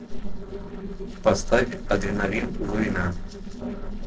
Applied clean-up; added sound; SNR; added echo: neural separator model SepFormer DNS4.